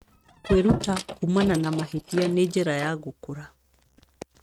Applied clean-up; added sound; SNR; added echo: neural mask model RNNoise.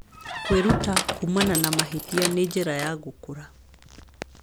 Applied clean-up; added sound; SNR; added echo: none; Squeak; 1 dB; none.